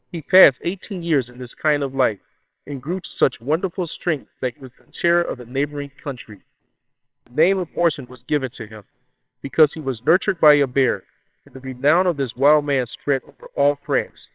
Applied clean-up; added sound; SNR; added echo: neural separator model SepFormer WHAMR!.